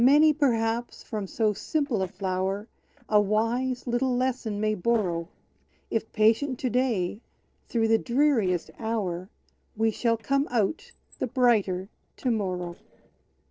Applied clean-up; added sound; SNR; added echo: neural separator model SepFormer DNS4.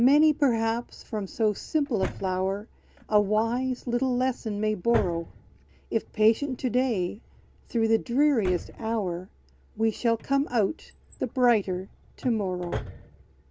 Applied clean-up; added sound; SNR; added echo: none; Drawer open or close; 15 dB; none.